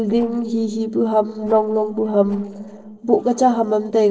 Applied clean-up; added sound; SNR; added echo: neural separator model SepFormer DNS4.